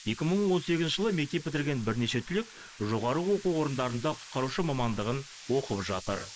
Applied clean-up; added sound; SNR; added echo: neural mask model Resemble Enhance denoiser.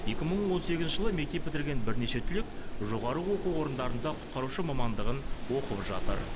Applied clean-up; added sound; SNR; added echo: none; Wind; -1 dB; none.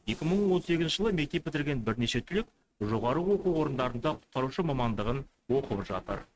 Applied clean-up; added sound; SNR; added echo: neural mask model RNNoise.